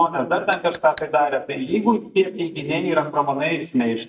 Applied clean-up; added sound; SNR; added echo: neural mask model DeepFilterNet 3.